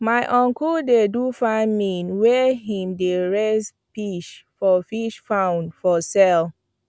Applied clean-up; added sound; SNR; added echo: none; none; none; none.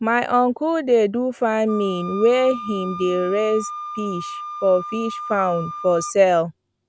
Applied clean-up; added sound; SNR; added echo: none; Wind instrument, woodwind instrument; 12 dB; none.